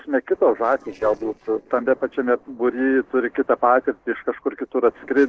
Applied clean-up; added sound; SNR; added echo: neural separator model SepFormer DNS4.